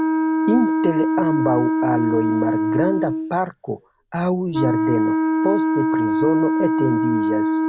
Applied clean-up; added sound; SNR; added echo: none; Wind instrument, woodwind instrument; -4 dB; none.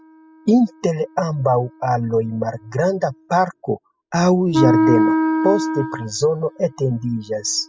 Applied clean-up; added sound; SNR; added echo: classical method spectral subtraction.